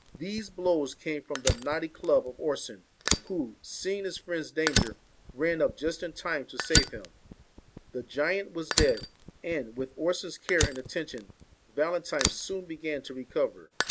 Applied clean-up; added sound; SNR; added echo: none; Fire; 3 dB; none.